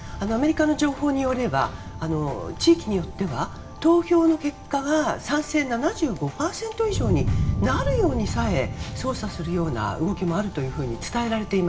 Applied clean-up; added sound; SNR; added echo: none; Thunder; 7 dB; reverberation time 0.6 s.